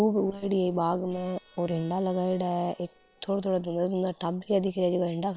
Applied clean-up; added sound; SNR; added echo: neural separator model SepFormer WHAM!.